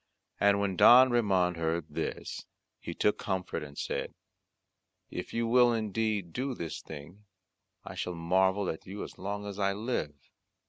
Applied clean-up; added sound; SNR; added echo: none; none; none; none.